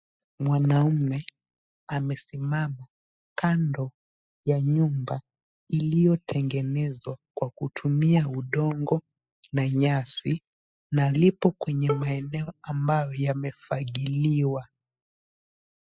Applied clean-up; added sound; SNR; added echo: classical method spectral subtraction.